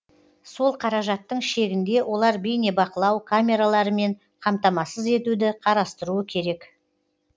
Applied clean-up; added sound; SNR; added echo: none; none; none; none.